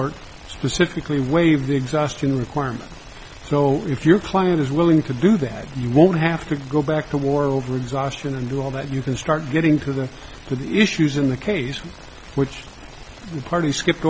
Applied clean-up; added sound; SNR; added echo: none; none; none; none.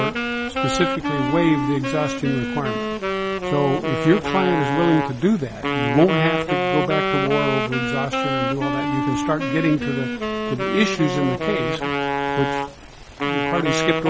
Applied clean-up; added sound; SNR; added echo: none; Wind instrument, woodwind instrument; 1 dB; none.